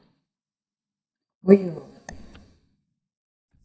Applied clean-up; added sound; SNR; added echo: neural mask model DeepFilterNet 3.